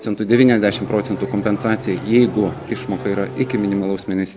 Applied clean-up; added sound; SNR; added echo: none; Race car, auto racing / Engine starting; 13 dB; none.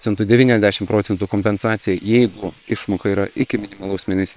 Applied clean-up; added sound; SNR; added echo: neural separator model SepFormer WHAM!.